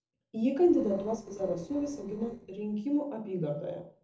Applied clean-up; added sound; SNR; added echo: neural separator model SepFormer DNS4.